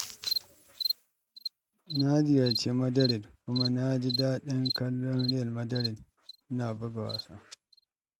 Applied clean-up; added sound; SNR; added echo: neural mask model RNNoise.